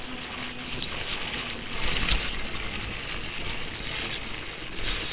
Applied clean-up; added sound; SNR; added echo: neural separator model SepFormer WHAMR!.